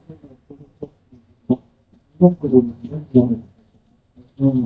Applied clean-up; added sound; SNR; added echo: neural mask model DeepFilterNet 3.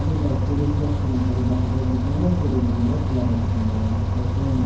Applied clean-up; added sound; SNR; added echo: none; Bus; -3 dB; reverberation time 0.9 s.